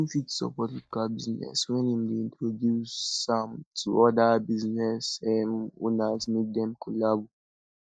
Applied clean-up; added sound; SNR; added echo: neural mask model DeepFilterNet 3.